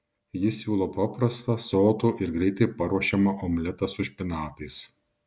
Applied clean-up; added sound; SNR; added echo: none; none; none; none.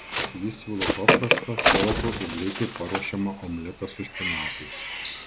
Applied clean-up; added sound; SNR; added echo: none; Bird; -4 dB; none.